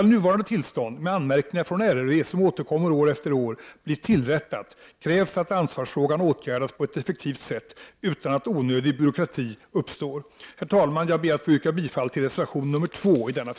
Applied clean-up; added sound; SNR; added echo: none; none; none; none.